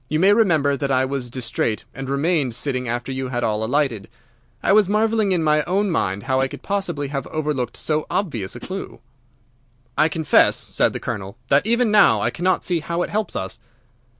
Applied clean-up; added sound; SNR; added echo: none; Hi-hat; 16 dB; none.